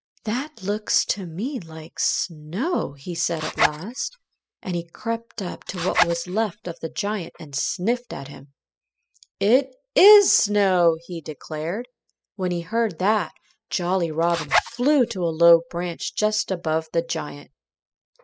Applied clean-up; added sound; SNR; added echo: classical method spectral subtraction.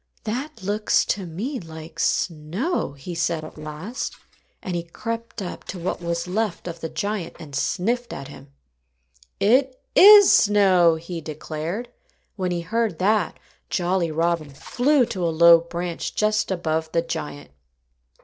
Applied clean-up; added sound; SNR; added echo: neural separator model SepFormer DNS4.